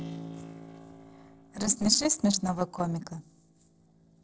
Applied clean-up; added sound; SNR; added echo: neural separator model SepFormer DNS4.